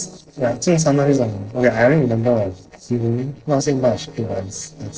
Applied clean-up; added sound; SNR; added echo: neural separator model SepFormer DNS4.